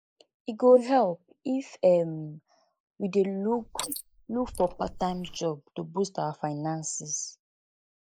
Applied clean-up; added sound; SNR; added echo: neural mask model Resemble Enhance denoiser.